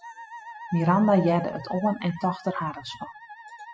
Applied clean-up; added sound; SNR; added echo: classical method spectral subtraction.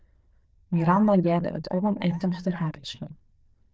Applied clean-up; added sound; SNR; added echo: neural diffusion model UNIVERSE++.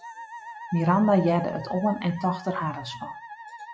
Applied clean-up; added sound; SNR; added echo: classical method log-MMSE.